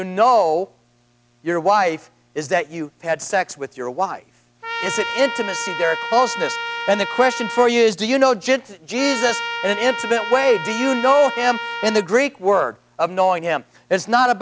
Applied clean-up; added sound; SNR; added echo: none; Trumpet; 8 dB; none.